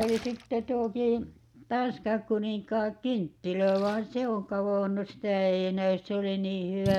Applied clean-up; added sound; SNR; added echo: none; Splash, splatter; 16 dB; none.